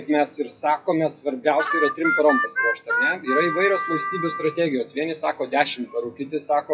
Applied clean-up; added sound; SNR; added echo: classical method WPE with log-MMSE.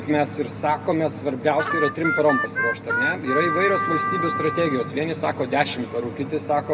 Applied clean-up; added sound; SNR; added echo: none; Harmonica; 2 dB; reverberation time 1.3 s.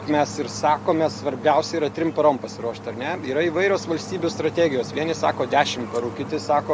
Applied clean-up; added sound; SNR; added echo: none; none; none; none.